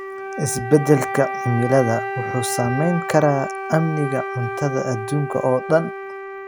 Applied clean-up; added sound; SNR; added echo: none; Wind instrument, woodwind instrument; 7 dB; none.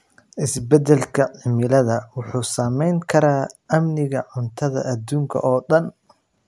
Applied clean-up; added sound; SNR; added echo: none; none; none; none.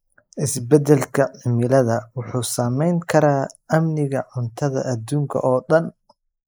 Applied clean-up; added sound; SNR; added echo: neural mask model Resemble Enhance denoiser.